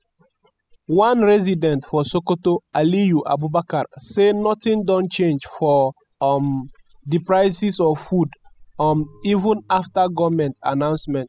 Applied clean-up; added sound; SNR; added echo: classical method spectral subtraction.